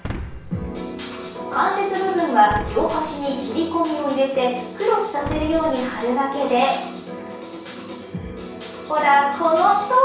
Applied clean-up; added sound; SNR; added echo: none; Boom; 13 dB; reverberation time 0.7 s.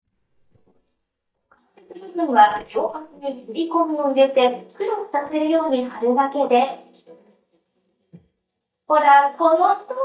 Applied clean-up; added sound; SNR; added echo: neural mask model DeepFilterNet 3.